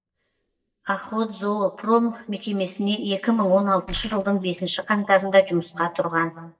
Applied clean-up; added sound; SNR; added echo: neural mask model DeepFilterNet 3.